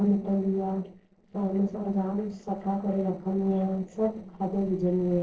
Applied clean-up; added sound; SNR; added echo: neural separator model SepFormer DNS4.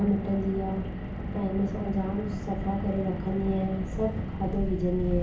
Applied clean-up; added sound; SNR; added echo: none; Car; 3 dB; reverberation time 0.7 s.